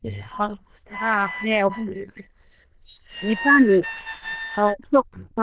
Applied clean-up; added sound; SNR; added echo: neural diffusion model UNIVERSE++.